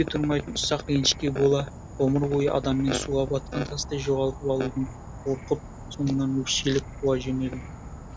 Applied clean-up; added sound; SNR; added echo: none; Insect / Frog; 13 dB; none.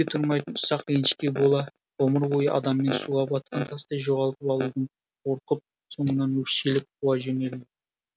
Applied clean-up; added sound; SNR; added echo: none; none; none; none.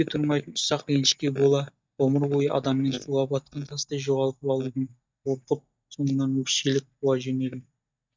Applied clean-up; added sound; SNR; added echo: neural mask model DeepFilterNet 3.